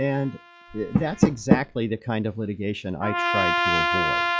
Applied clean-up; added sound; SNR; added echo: classical method log-MMSE.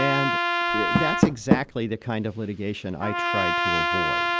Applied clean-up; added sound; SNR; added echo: none; Trumpet + Door; -5 dB; none.